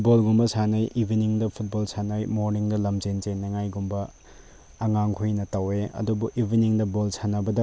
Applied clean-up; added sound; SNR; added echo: none; none; none; none.